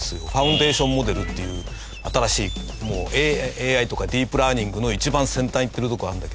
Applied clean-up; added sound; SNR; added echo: none; none; none; none.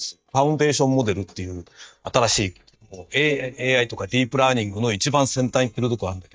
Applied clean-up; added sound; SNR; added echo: neural mask model DeepFilterNet 3.